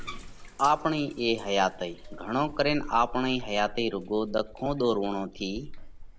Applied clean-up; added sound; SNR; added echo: none; Bathtub (filling or washing); 12 dB; none.